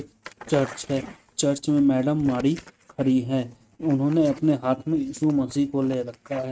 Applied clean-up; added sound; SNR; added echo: neural mask model RNNoise.